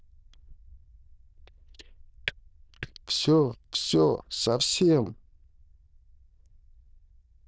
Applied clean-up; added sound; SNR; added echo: neural diffusion model UNIVERSE++.